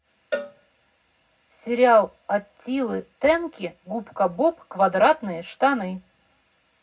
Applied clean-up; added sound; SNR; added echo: none; Cowbell; 14 dB; reverberation time 0.3 s.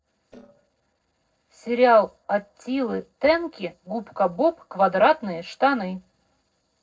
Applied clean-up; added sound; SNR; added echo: neural separator model SepFormer DNS4.